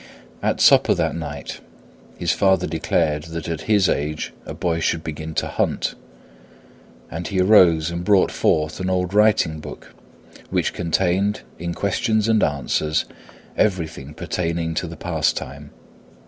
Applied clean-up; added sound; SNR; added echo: none; none; none; none.